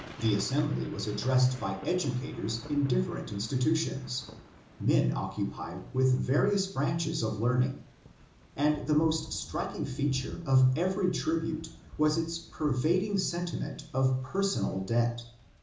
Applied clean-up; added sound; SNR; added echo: none; Thunder / Rain; 19 dB; reverberation time 0.6 s.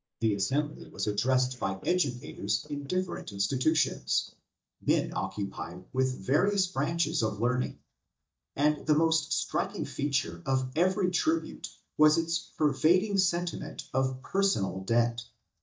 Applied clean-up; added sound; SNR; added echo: neural mask model DeepFilterNet 3.